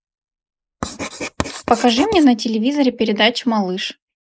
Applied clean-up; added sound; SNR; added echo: neural mask model Resemble Enhance denoiser.